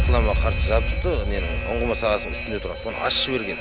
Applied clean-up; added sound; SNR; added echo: none; Alarm; -2 dB; none.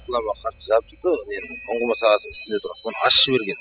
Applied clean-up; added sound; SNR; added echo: classical method spectral subtraction.